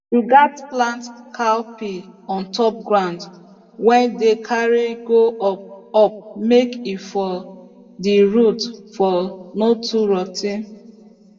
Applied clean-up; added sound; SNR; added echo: none; none; none; reverberation time 1.1 s.